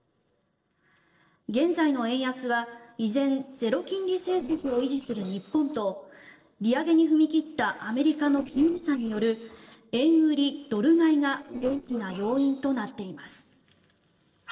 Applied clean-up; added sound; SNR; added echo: neural separator model SepFormer DNS4.